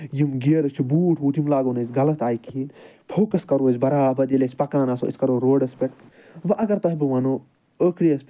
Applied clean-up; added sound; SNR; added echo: none; none; none; none.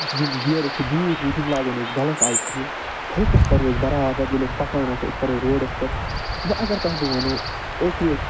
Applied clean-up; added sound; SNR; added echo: none; Chirp, tweet + Stream / Chirp, tweet / Wind; 1 dB; none.